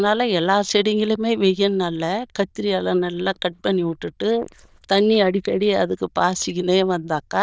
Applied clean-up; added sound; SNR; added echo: neural diffusion model UNIVERSE++.